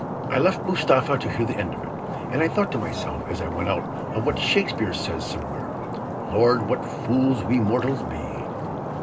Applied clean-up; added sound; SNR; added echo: none; Stream; 4 dB; reverberation time 0.2 s.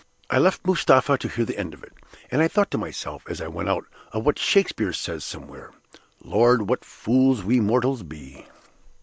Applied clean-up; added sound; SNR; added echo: none; none; none; none.